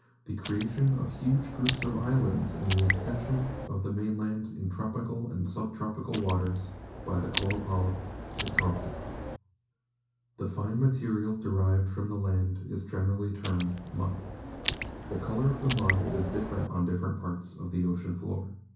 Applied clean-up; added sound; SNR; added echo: none; Raindrop; 5 dB; reverberation time 0.6 s.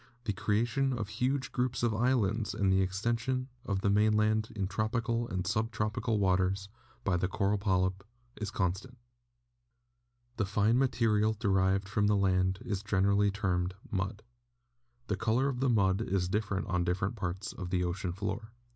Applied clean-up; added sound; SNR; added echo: none; none; none; none.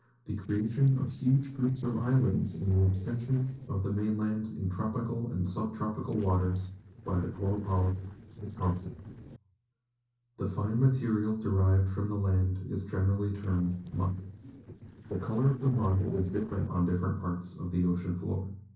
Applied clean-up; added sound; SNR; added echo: neural separator model SepFormer DNS4.